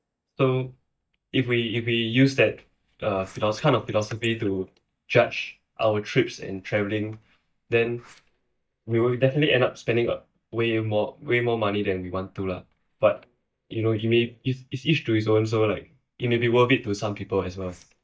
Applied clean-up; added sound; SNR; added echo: neural mask model DeepFilterNet 3.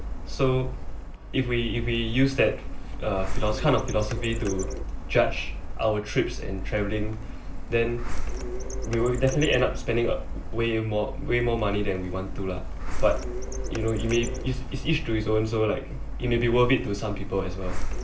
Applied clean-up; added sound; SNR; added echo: none; Printer; 2 dB; reverberation time 0.3 s.